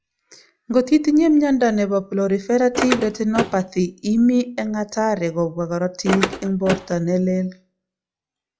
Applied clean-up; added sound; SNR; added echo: classical method log-MMSE.